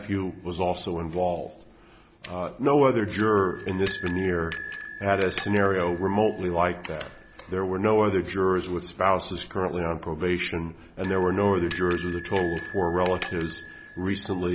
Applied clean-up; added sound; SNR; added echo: none; Bell; 16 dB; none.